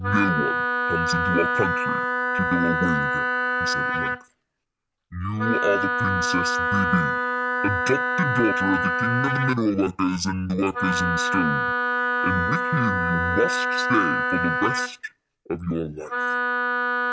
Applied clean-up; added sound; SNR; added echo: none; Wind instrument, woodwind instrument; -2 dB; none.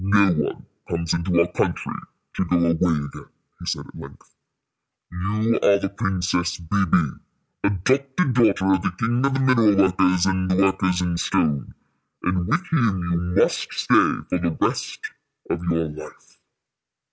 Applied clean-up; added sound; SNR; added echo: none; none; none; none.